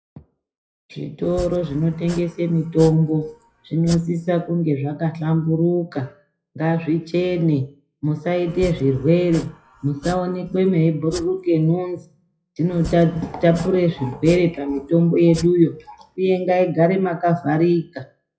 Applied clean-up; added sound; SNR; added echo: classical method WPE with log-MMSE.